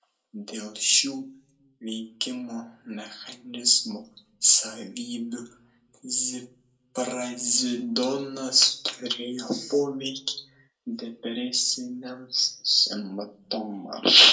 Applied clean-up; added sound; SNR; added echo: none; none; none; reverberation time 0.2 s.